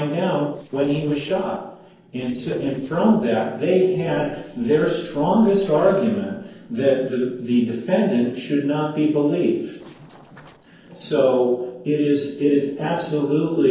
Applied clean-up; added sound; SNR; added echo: neural separator model SepFormer DNS4.